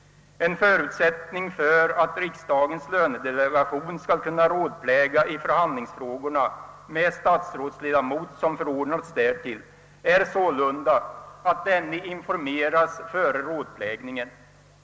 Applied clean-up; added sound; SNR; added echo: none; none; none; none.